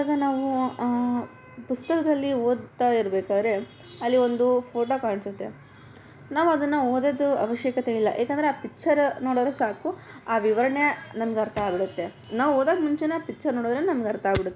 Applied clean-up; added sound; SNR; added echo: none; none; none; none.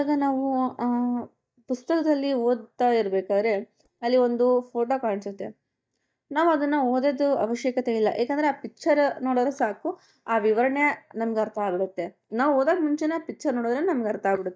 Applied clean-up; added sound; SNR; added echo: neural mask model DeepFilterNet 3.